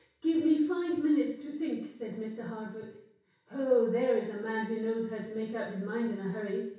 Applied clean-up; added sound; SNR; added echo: none; none; none; reverberation time 0.6 s.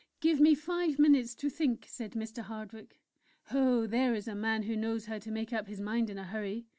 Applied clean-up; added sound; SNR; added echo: none; none; none; none.